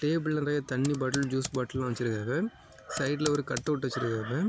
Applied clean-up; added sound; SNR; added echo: none; Computer keyboard; 14 dB; none.